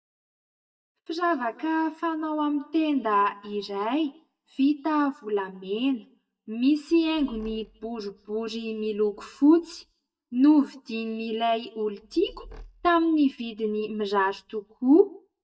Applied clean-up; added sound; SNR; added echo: neural mask model DeepFilterNet 3.